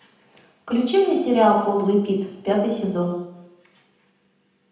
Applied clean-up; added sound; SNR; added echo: none; none; none; reverberation time 0.9 s.